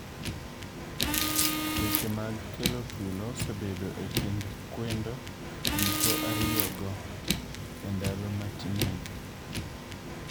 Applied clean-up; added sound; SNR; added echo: none; Car; -4 dB; none.